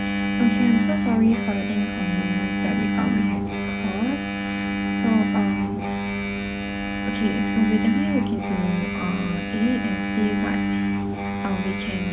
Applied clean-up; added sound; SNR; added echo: none; Engine; -1 dB; none.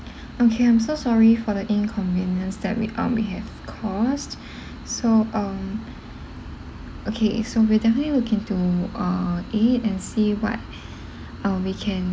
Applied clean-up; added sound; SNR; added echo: none; none; none; none.